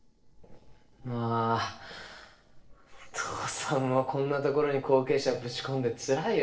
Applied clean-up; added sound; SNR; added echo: neural separator model SepFormer DNS4.